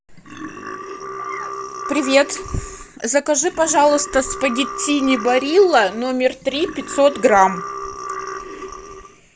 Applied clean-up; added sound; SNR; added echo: none; Burping, eructation; 11 dB; none.